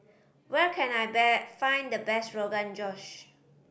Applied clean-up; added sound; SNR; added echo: none; none; none; none.